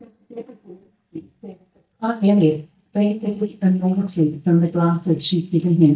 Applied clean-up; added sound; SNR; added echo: neural mask model DeepFilterNet 3.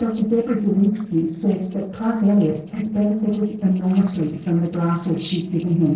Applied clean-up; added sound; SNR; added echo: neural separator model SepFormer DNS4.